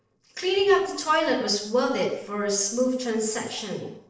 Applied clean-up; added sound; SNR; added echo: neural separator model SepFormer DNS4.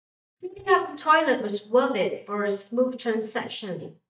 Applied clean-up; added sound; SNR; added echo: neural mask model DeepFilterNet 3.